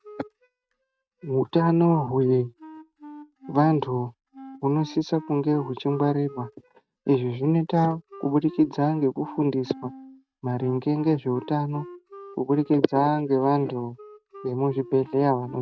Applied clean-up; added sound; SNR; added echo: neural mask model RNNoise.